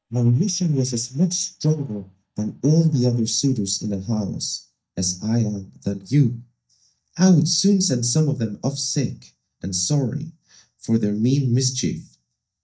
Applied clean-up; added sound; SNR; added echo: neural mask model DeepFilterNet 3.